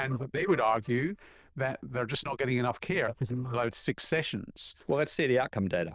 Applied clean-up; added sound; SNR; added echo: neural diffusion model UNIVERSE++.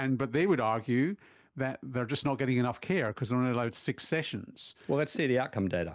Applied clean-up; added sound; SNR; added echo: neural mask model Resemble Enhance denoiser.